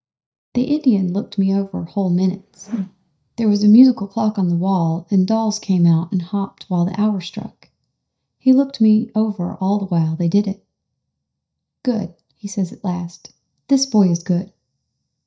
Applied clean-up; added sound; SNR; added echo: neural mask model DeepFilterNet 3.